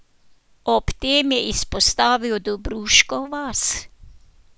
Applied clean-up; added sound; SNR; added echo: none; none; none; none.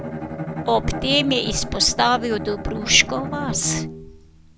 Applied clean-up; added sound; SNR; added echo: none; Bowed string instrument; 7 dB; none.